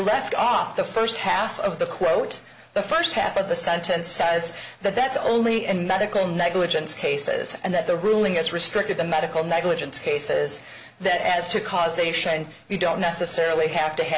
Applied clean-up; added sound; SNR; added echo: none; none; none; none.